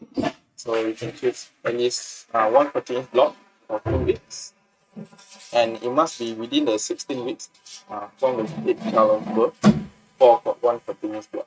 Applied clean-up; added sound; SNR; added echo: neural mask model RNNoise.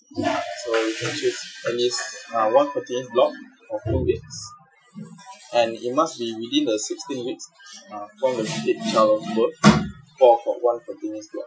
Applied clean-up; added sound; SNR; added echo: classical method Wiener filter.